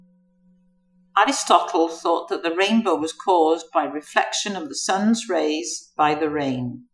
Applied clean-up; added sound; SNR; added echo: classical method Wiener filter.